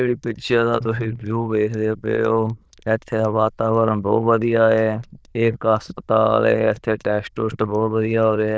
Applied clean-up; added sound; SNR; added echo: neural diffusion model UNIVERSE++.